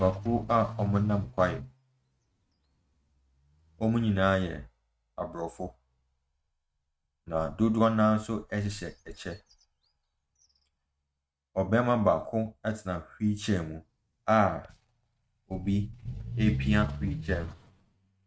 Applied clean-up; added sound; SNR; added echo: neural mask model RNNoise.